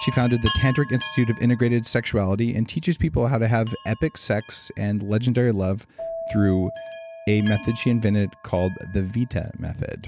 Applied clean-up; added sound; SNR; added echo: none; Chime + Keyboard (musical); 15 dB; none.